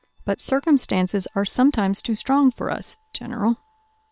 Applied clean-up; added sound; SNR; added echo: neural separator model SepFormer WHAM!.